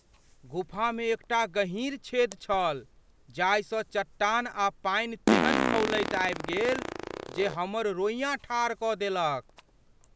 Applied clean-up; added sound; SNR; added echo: none; Fart; 5 dB; none.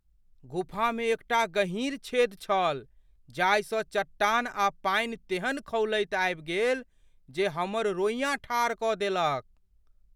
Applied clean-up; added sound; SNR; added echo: none; none; none; none.